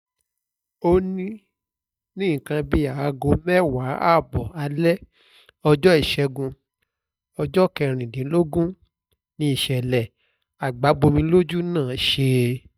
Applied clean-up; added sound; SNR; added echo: neural mask model DeepFilterNet 3.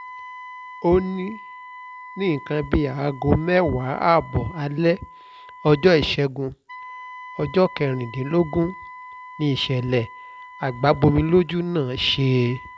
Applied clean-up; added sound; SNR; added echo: none; Wind instrument, woodwind instrument; 18 dB; none.